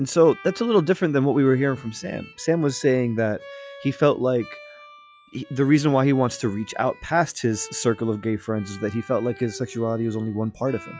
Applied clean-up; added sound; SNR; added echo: classical method log-MMSE.